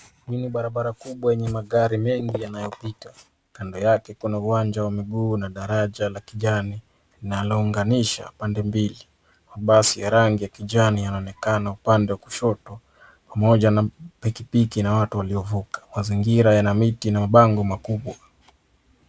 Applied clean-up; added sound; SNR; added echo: none; none; none; none.